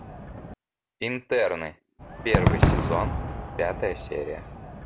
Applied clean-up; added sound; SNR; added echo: none; Crowd / Cheering / Fireworks; -2 dB; none.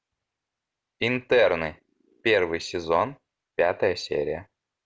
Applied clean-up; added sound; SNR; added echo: none; none; none; none.